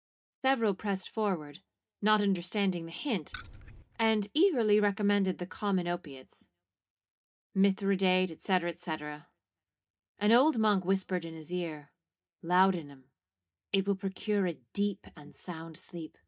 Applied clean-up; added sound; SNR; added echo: neural mask model DeepFilterNet 3.